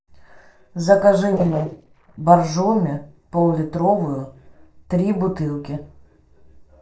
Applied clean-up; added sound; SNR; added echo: neural separator model SepFormer DNS4.